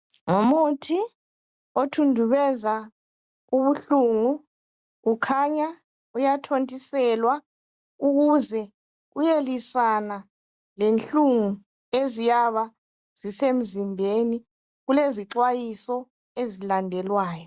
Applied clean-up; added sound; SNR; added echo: none; none; none; none.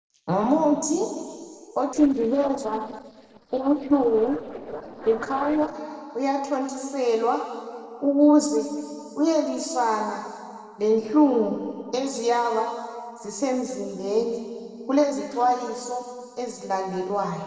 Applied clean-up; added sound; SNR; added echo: neural separator model SepFormer DNS4.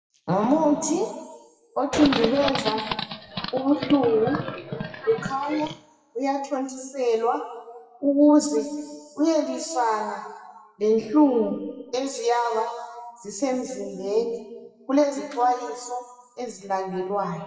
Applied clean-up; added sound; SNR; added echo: classical method WPE with log-MMSE.